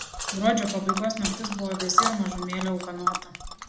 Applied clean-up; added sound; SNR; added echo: none; Tick; 1 dB; reverberation time 0.7 s.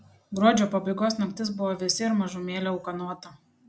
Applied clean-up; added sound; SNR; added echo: none; none; none; none.